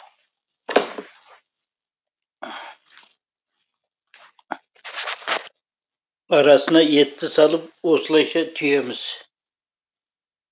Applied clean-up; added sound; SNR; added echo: none; none; none; none.